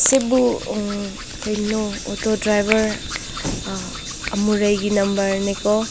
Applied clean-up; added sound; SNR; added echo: none; Hands; 12 dB; none.